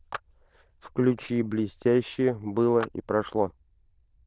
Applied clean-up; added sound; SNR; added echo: neural diffusion model UNIVERSE++.